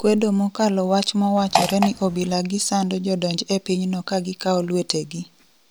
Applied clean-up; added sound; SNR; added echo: none; Fart; 3 dB; none.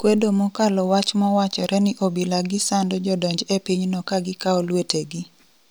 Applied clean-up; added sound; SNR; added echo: none; none; none; none.